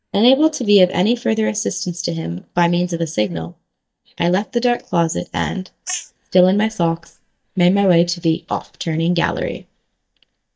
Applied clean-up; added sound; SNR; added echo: neural mask model DeepFilterNet 3.